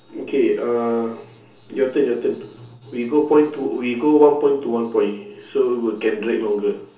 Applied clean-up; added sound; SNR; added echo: none; none; none; reverberation time 0.8 s.